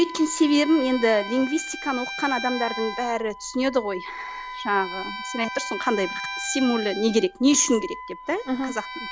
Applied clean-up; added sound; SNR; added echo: none; Bowed string instrument + Wind instrument, woodwind instrument; 10 dB; none.